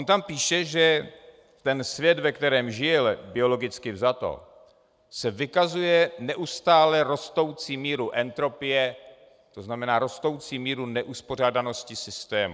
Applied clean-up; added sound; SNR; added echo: none; none; none; none.